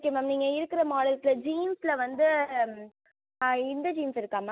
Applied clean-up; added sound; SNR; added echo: none; none; none; none.